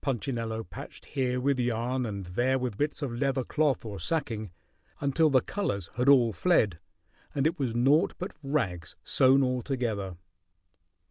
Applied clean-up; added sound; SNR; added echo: none; none; none; none.